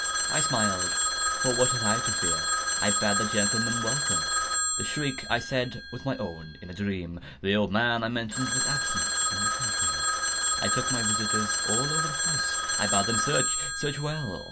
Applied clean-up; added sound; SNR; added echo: none; Telephone; -4 dB; none.